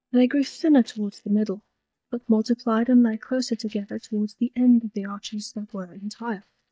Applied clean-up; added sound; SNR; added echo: neural mask model DeepFilterNet 3.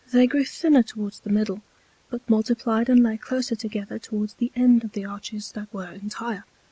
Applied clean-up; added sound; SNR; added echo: none; none; none; none.